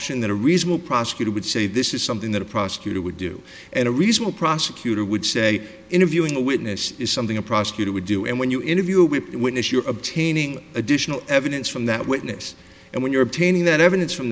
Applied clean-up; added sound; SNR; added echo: none; none; none; none.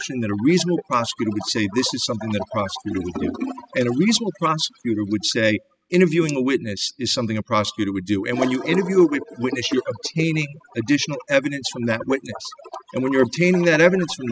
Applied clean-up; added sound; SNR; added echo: classical method spectral subtraction.